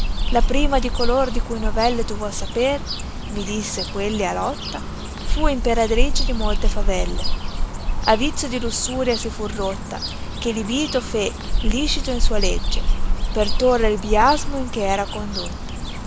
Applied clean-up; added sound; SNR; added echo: none; Cricket / Bird; -3 dB; none.